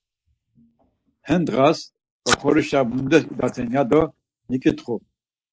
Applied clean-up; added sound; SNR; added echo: neural mask model Resemble Enhance denoiser.